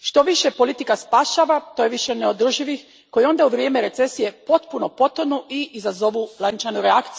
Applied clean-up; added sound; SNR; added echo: none; none; none; none.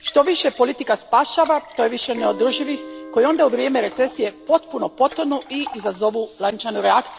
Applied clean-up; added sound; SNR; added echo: none; Guitar + Liquid; 17 dB; none.